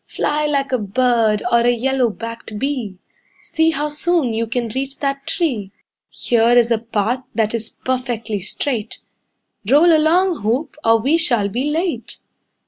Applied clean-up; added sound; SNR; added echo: none; none; none; none.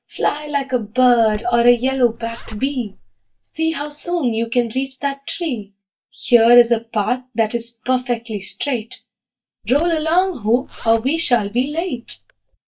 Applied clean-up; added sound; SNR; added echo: neural mask model DeepFilterNet 3.